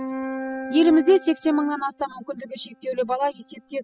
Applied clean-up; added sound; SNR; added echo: classical method spectral subtraction.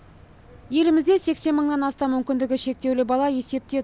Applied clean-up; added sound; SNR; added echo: none; none; none; none.